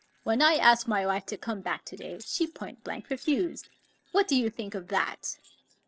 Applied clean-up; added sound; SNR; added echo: neural separator model SepFormer DNS4.